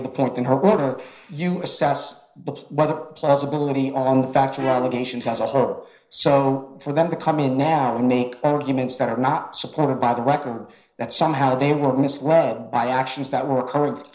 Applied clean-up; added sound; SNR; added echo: neural separator model SepFormer DNS4.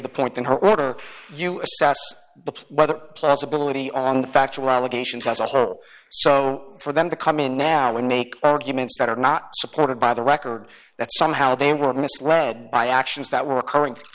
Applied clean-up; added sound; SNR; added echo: none; none; none; none.